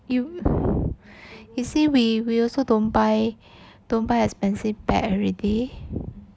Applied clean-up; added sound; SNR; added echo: none; none; none; none.